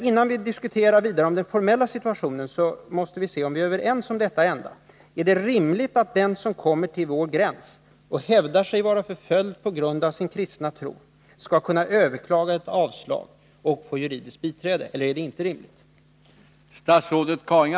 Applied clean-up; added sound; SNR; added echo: none; none; none; none.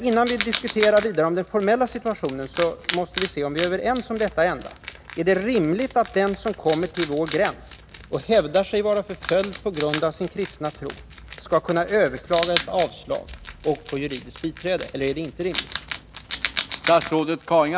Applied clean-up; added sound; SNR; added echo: none; Wild animals; 11 dB; none.